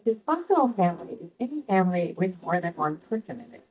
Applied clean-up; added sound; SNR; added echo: neural mask model DeepFilterNet 3.